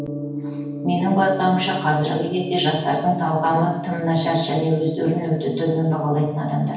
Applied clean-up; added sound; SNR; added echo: none; Gong; 11 dB; reverberation time 0.9 s.